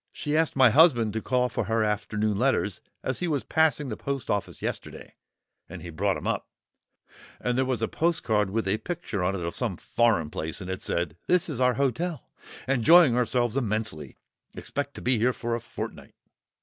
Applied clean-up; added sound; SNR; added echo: none; none; none; none.